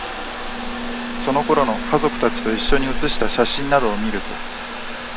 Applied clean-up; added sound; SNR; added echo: none; Trickle, dribble / Bathtub (filling or washing) / Water tap, faucet; 2 dB; none.